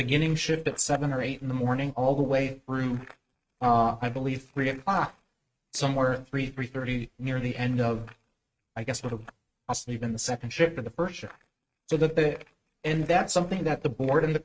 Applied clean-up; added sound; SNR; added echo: neural mask model RNNoise.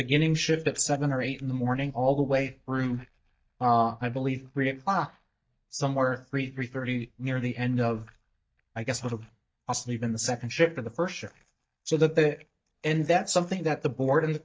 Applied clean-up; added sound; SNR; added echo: neural mask model DeepFilterNet 3.